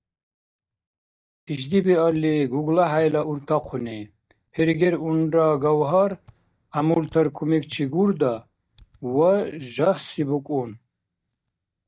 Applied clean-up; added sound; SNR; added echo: neural mask model DeepFilterNet 3.